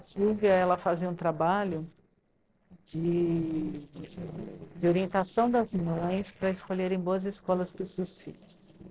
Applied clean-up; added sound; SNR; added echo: neural separator model SepFormer DNS4.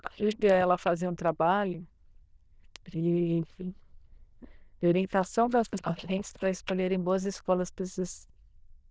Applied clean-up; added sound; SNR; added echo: neural diffusion model UNIVERSE++.